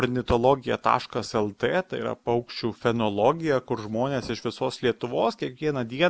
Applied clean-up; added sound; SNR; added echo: none; none; none; none.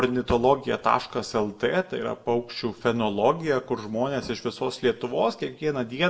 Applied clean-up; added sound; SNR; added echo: none; none; none; reverberation time 0.5 s.